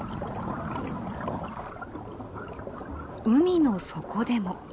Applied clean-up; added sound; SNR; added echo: none; none; none; none.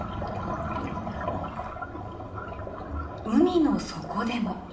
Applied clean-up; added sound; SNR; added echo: none; none; none; reverberation time 0.9 s.